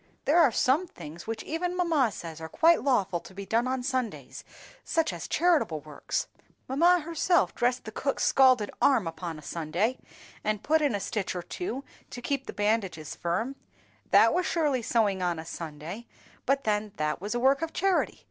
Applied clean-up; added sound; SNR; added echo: none; none; none; none.